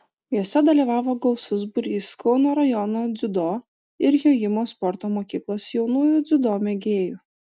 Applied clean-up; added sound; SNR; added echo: none; none; none; none.